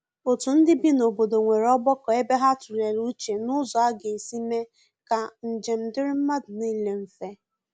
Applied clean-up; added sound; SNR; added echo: none; none; none; none.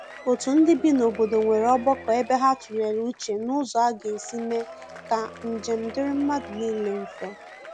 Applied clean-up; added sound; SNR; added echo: none; Bowed string instrument + Applause / Crowd / Cheering; 17 dB; none.